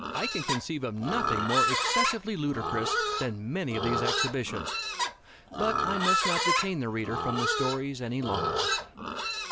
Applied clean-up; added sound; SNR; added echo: none; Livestock, farm animals, working animals; -3 dB; none.